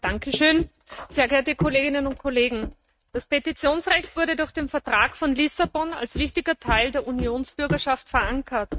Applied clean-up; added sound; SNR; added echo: neural mask model RNNoise.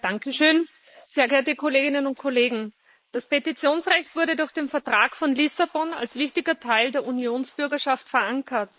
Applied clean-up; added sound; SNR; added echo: neural mask model Resemble Enhance denoiser.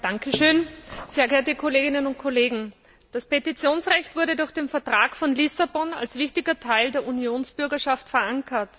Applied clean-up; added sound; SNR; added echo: none; none; none; none.